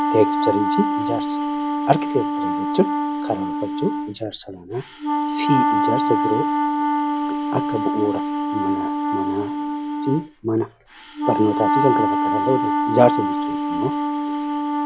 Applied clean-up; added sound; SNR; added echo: none; Wind instrument, woodwind instrument; -2 dB; none.